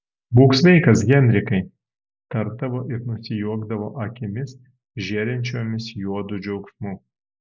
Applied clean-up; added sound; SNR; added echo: none; none; none; none.